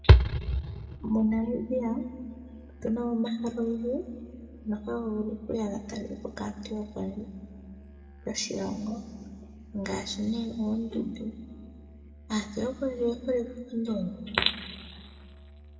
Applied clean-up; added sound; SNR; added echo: none; Musical instrument; 19 dB; reverberation time 1.7 s.